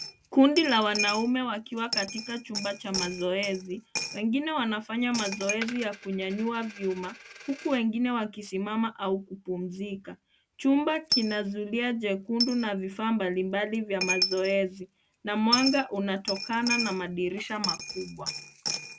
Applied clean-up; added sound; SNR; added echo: none; Coin (dropping); 7 dB; none.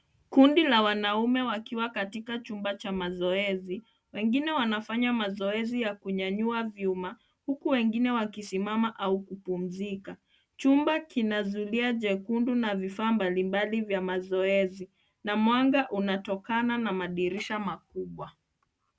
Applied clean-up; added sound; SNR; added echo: none; none; none; none.